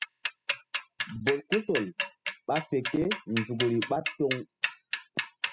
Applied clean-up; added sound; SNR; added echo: classical method spectral subtraction.